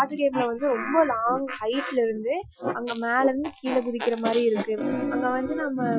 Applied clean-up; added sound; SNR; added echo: classical method Wiener filter.